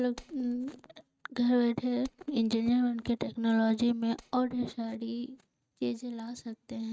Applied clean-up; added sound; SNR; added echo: neural mask model RNNoise.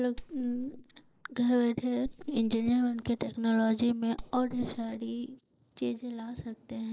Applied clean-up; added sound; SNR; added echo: neural mask model Resemble Enhance denoiser.